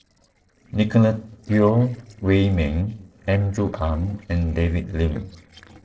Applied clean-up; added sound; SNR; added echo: neural separator model SepFormer DNS4.